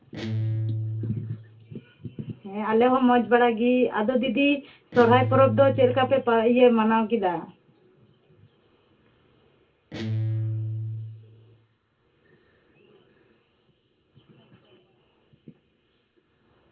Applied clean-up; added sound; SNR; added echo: none; Guitar; 6 dB; reverberation time 0.2 s.